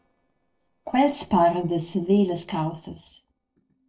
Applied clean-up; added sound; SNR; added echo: neural separator model SepFormer DNS4.